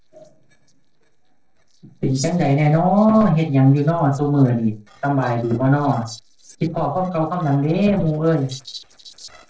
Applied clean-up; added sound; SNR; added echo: neural separator model SepFormer DNS4.